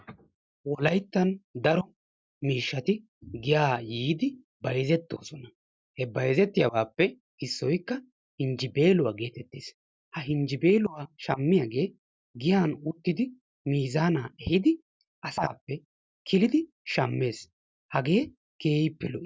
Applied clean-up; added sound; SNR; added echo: none; none; none; none.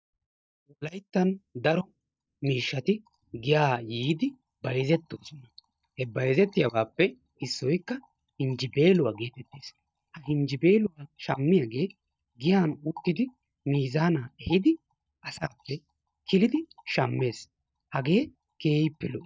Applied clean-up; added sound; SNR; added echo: neural mask model DeepFilterNet 3.